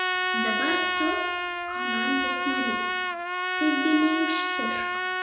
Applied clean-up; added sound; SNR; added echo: none; Trumpet; -3 dB; reverberation time 0.9 s.